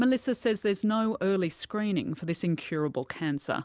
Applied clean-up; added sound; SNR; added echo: none; none; none; none.